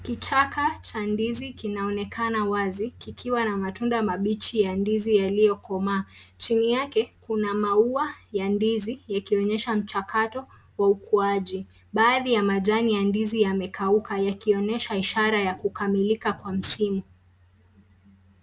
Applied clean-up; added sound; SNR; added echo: none; none; none; none.